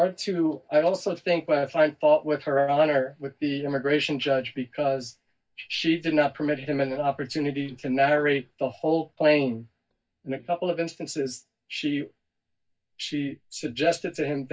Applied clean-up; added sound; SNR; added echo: neural mask model DeepFilterNet 3.